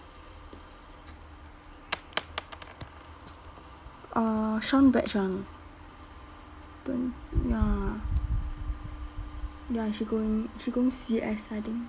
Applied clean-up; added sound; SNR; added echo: none; none; none; none.